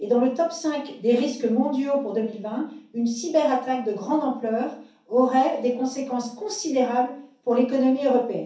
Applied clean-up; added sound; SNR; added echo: none; none; none; reverberation time 0.6 s.